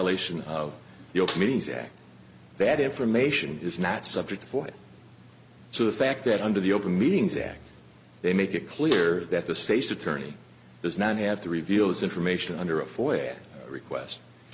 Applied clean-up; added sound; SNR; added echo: none; Snare drum; 14 dB; none.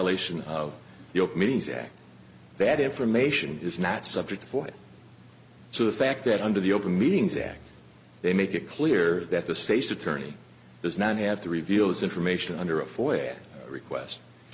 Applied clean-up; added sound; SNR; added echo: none; none; none; none.